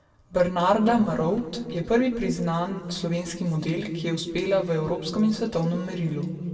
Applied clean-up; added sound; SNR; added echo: neural separator model SepFormer DNS4.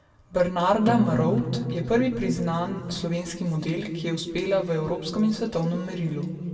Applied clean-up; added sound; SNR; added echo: none; Acoustic guitar; 6 dB; reverberation time 1.9 s.